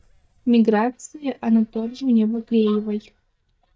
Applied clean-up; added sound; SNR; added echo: neural mask model DeepFilterNet 3.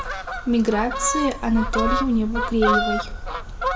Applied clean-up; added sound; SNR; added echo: none; Fowl; 2 dB; reverberation time 0.5 s.